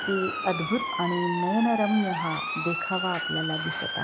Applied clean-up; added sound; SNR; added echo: none; Motor vehicle (road) / Siren; 2 dB; none.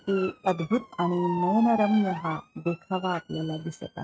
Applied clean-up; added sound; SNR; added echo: neural mask model RNNoise.